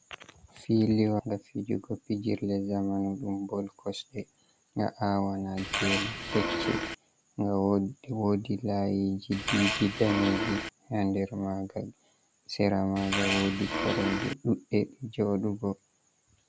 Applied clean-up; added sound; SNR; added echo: none; Fart; 2 dB; none.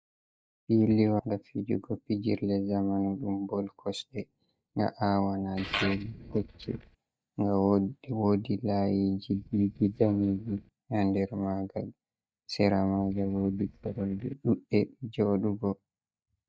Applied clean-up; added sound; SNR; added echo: neural mask model DeepFilterNet 3.